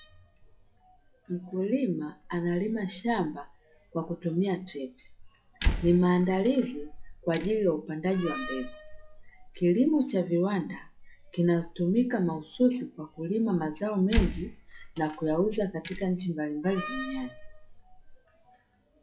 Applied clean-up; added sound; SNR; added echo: classical method log-MMSE.